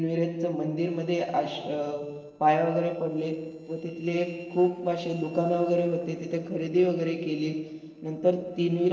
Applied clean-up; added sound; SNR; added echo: neural separator model SepFormer DNS4.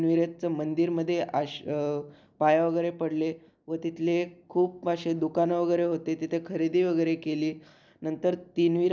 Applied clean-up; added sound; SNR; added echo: none; none; none; none.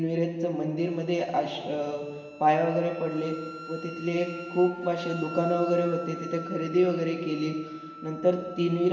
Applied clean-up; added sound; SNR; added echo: none; Wind instrument, woodwind instrument; 16 dB; reverberation time 1.6 s.